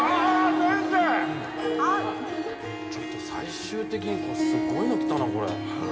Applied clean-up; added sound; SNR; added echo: none; Harp; 1 dB; reverberation time 2.3 s.